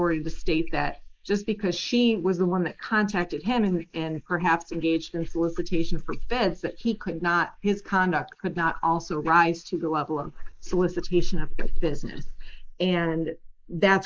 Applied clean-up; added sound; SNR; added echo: neural mask model Resemble Enhance denoiser.